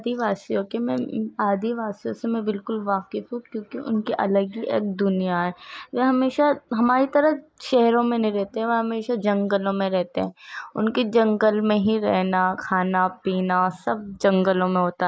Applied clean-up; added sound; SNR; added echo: neural mask model Resemble Enhance denoiser.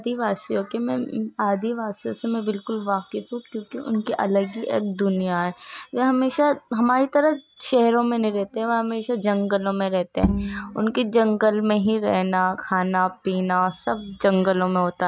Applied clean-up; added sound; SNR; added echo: neural mask model RNNoise.